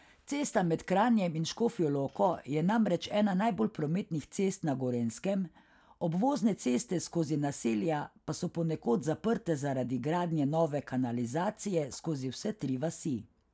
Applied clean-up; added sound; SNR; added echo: none; none; none; none.